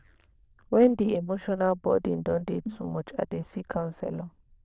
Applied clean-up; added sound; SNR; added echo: neural diffusion model UNIVERSE++.